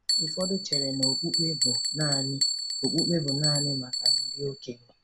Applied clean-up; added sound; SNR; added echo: none; Bell; -3 dB; none.